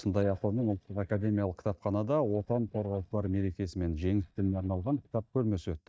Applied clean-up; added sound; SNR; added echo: neural mask model DeepFilterNet 3.